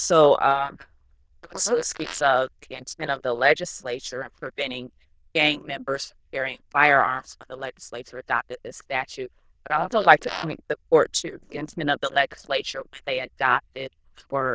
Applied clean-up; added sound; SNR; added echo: neural diffusion model UNIVERSE++.